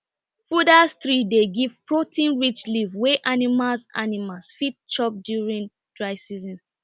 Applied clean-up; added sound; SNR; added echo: none; none; none; none.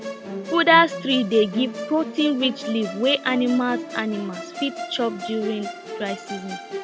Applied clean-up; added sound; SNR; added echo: none; Musical instrument; 10 dB; none.